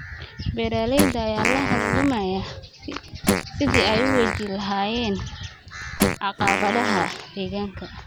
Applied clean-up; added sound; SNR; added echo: none; Fart; 1 dB; none.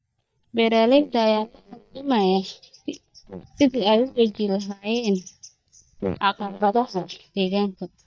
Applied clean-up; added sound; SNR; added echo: neural mask model DeepFilterNet 3.